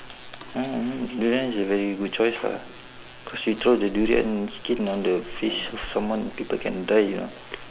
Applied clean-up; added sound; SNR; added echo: none; Chewing, mastication; 16 dB; none.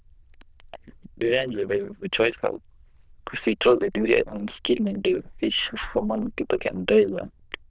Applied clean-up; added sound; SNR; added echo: neural diffusion model UNIVERSE++.